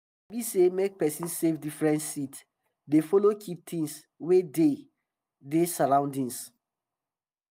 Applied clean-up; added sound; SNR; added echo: none; none; none; none.